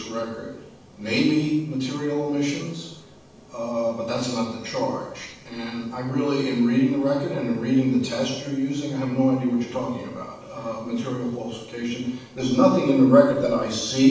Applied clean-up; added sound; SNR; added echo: none; none; none; reverberation time 0.7 s.